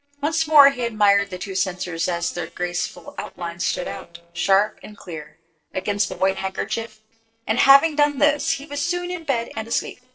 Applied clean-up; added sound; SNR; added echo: neural separator model SepFormer DNS4.